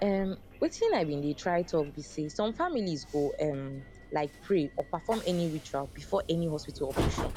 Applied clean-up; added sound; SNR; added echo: none; Train; 10 dB; none.